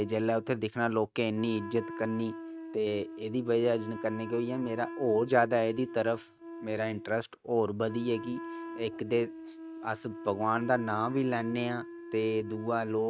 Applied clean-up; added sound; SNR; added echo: neural mask model RNNoise.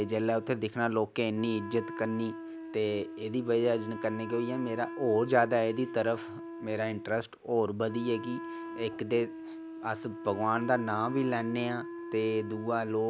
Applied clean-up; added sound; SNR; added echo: none; Wind instrument, woodwind instrument; 10 dB; none.